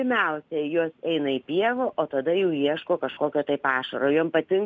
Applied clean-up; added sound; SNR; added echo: none; none; none; none.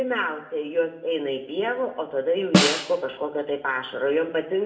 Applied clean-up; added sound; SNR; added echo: none; Snare drum; -1 dB; reverberation time 0.9 s.